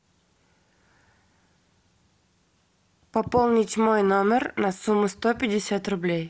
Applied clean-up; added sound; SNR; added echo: none; none; none; none.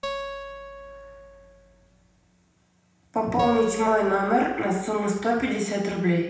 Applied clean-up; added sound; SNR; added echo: none; Acoustic guitar; 13 dB; reverberation time 0.8 s.